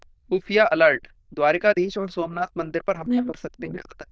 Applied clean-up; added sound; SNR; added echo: neural diffusion model UNIVERSE++.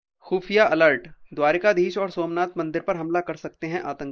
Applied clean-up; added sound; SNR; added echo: neural mask model Resemble Enhance denoiser.